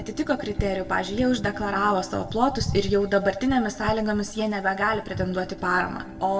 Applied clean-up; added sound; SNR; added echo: none; Bowed string instrument; 19 dB; reverberation time 1.2 s.